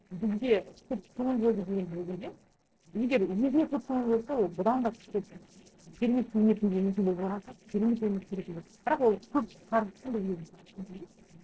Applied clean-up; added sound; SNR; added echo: neural separator model SepFormer DNS4.